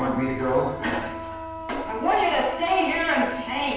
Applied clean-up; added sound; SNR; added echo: none; Wind instrument, woodwind instrument; 11 dB; reverberation time 0.7 s.